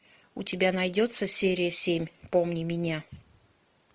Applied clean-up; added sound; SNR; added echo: none; none; none; none.